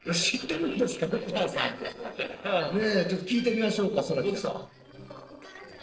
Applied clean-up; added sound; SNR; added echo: neural separator model SepFormer DNS4.